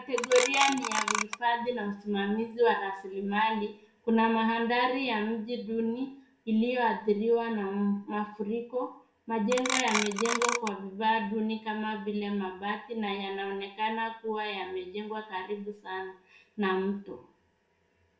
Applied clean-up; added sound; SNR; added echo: none; Clock; 1 dB; reverberation time 0.4 s.